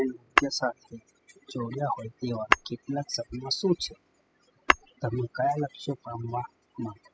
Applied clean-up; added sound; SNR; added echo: classical method spectral subtraction.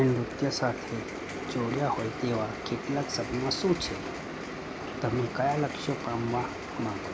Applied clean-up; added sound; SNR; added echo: none; none; none; none.